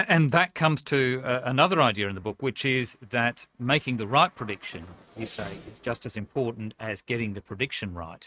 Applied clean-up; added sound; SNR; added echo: neural mask model RNNoise.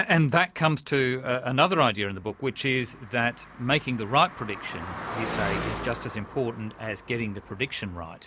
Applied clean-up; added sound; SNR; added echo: none; Car passing by; 12 dB; none.